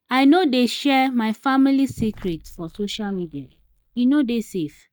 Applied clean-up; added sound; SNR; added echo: neural mask model DeepFilterNet 3.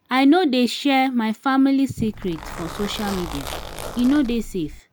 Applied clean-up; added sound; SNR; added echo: none; Zipper (clothing); 12 dB; none.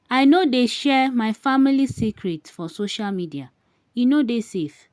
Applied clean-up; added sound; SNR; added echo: none; none; none; none.